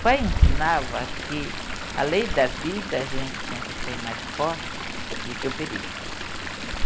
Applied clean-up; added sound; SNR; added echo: none; Chatter / Stream; -1 dB; none.